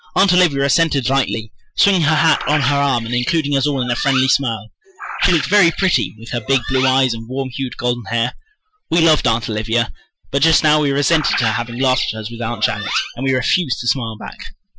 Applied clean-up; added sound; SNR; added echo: classical method Wiener filter.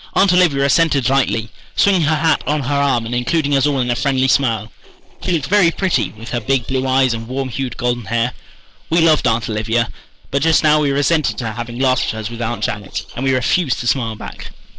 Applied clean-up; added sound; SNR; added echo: neural separator model SepFormer DNS4.